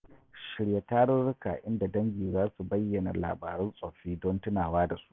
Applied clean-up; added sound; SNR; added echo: none; none; none; none.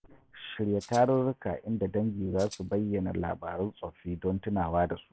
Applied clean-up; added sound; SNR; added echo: none; Rattle (instrument); 18 dB; none.